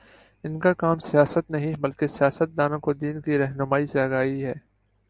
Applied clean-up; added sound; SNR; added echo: none; none; none; none.